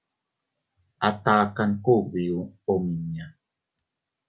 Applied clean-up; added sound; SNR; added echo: none; none; none; none.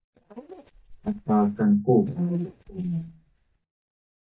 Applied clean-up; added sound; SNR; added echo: neural mask model DeepFilterNet 3.